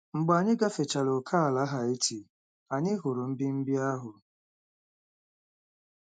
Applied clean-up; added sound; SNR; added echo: none; none; none; none.